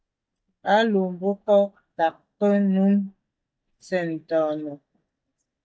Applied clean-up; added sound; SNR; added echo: neural mask model DeepFilterNet 3.